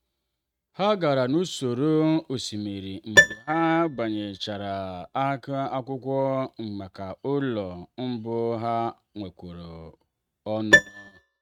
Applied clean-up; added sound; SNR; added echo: neural mask model RNNoise.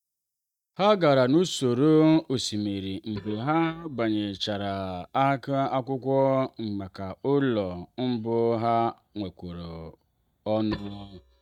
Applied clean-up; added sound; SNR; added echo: neural mask model DeepFilterNet 3.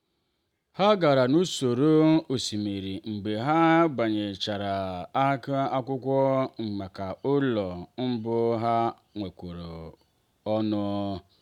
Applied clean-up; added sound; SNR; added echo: none; none; none; none.